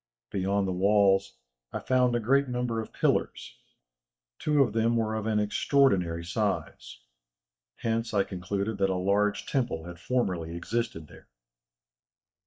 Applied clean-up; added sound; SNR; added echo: neural mask model DeepFilterNet 3.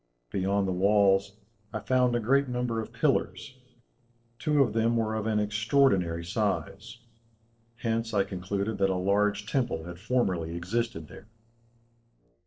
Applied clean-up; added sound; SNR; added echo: neural separator model SepFormer DNS4.